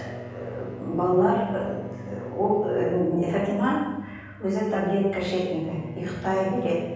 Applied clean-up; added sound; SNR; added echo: none; Bowed string instrument; 16 dB; reverberation time 1.3 s.